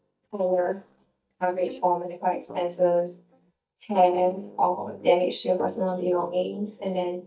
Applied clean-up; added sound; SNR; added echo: neural mask model DeepFilterNet 3.